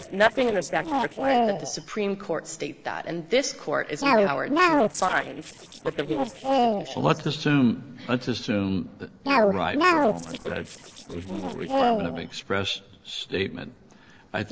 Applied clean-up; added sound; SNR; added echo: neural separator model SepFormer DNS4.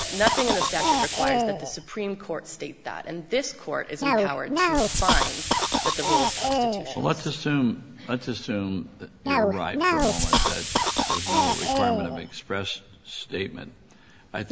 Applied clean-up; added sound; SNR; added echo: none; Cough; -4 dB; none.